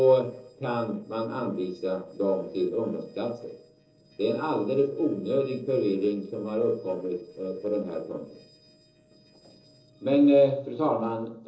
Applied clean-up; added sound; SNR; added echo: neural separator model SepFormer DNS4.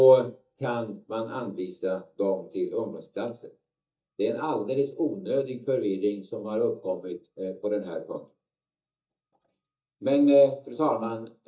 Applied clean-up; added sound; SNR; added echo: neural mask model DeepFilterNet 3.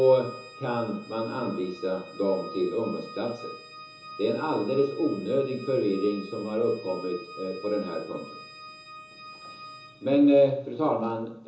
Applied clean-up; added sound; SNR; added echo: none; Organ; 17 dB; reverberation time 1.2 s.